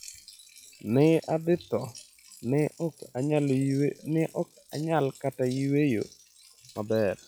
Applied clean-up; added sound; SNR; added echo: classical method log-MMSE.